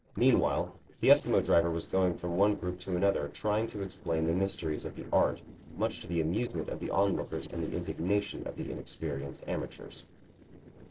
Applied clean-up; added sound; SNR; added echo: neural separator model SepFormer DNS4.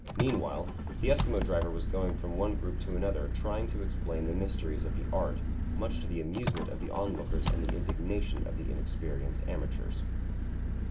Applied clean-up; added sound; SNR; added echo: none; Engine; -3 dB; reverberation time 0.4 s.